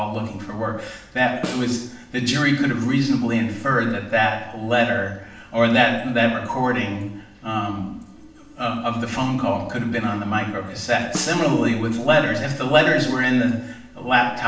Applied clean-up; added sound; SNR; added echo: none; Snare drum; 15 dB; reverberation time 0.6 s.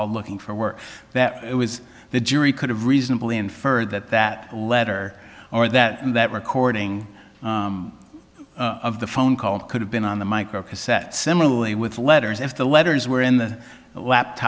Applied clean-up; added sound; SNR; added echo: none; none; none; none.